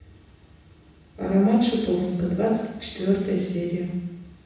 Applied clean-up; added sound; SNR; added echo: none; none; none; reverberation time 1.1 s.